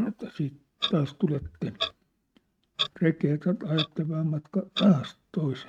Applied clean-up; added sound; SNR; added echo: neural mask model RNNoise.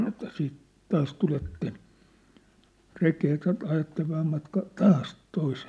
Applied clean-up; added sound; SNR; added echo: none; none; none; none.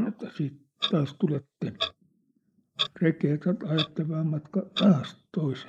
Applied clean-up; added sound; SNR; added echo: neural mask model Resemble Enhance denoiser.